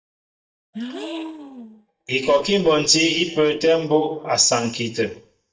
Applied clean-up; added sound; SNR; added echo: neural mask model DeepFilterNet 3.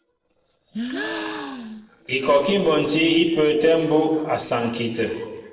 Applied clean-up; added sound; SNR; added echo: neural separator model SepFormer DNS4.